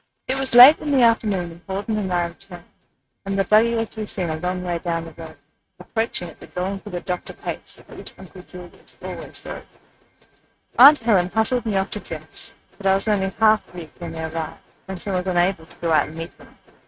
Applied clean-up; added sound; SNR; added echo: neural mask model RNNoise.